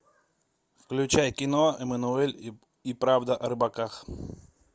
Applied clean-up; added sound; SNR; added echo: none; none; none; none.